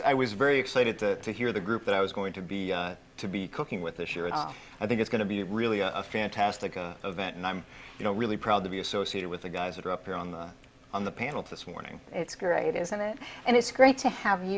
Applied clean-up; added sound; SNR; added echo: none; none; none; none.